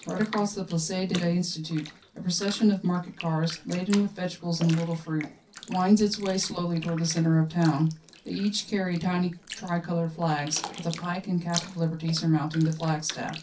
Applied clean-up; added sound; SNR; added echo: none; Bathtub (filling or washing); 16 dB; reverberation time 0.3 s.